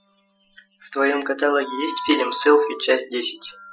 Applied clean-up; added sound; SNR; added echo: classical method Wiener filter.